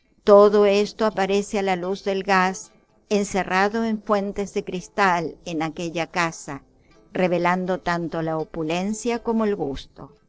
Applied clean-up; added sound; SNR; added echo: neural separator model SepFormer DNS4.